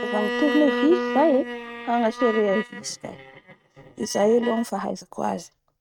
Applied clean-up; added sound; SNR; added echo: neural mask model RNNoise.